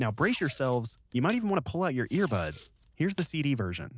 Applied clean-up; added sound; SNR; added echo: none; Packing tape, duct tape; 17 dB; none.